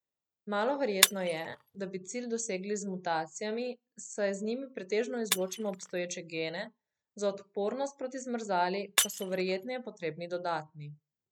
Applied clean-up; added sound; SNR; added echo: neural mask model RNNoise.